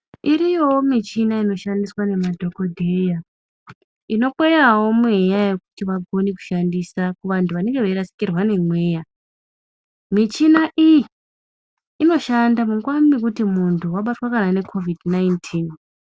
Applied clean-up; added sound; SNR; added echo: none; none; none; none.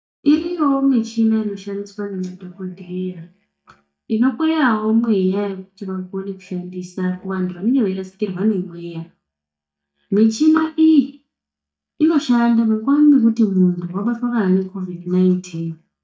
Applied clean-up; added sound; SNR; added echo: neural mask model DeepFilterNet 3.